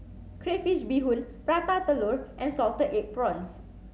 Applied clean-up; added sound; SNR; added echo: none; none; none; none.